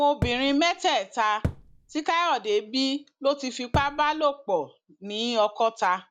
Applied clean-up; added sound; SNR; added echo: none; Thump, thud; 7 dB; none.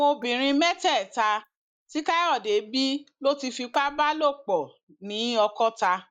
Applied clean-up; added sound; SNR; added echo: neural mask model Resemble Enhance denoiser.